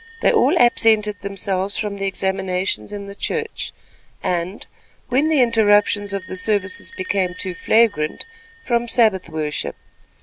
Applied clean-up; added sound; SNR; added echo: none; Bell; 18 dB; none.